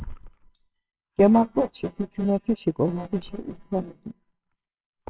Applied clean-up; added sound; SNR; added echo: neural separator model SepFormer WHAMR!.